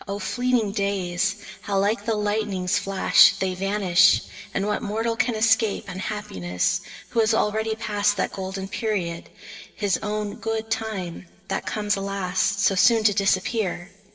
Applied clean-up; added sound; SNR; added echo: none; none; none; reverberation time 2.8 s.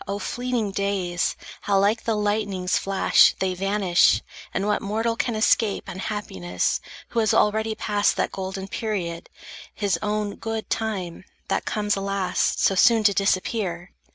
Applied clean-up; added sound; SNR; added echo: none; none; none; none.